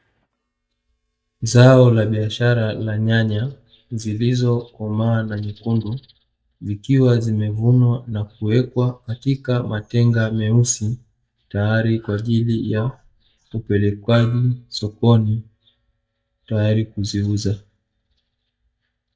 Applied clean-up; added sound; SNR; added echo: neural mask model DeepFilterNet 3.